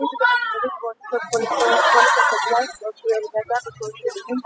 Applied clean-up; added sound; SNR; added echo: classical method spectral subtraction.